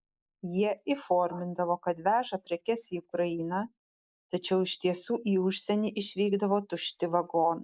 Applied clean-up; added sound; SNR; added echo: neural mask model Resemble Enhance denoiser.